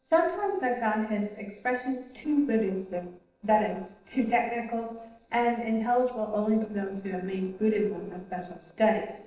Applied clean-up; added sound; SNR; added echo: neural separator model SepFormer DNS4.